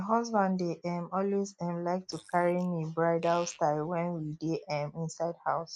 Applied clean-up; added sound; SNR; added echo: neural mask model Resemble Enhance denoiser.